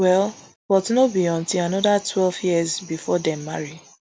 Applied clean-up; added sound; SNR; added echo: none; none; none; none.